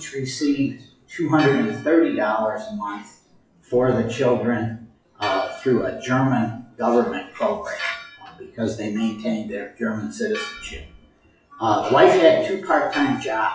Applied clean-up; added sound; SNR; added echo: classical method WPE with log-MMSE.